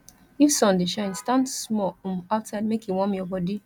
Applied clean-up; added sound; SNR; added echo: none; none; none; none.